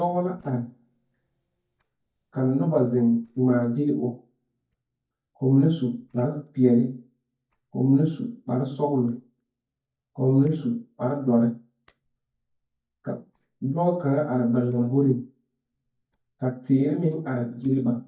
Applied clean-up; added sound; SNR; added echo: neural mask model DeepFilterNet 3.